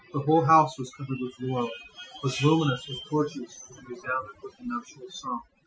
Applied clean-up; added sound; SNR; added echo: classical method Wiener filter.